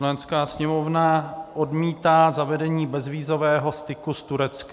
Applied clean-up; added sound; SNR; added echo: none; none; none; none.